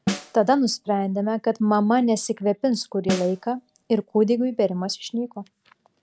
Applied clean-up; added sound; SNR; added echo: none; Snare drum; 11 dB; none.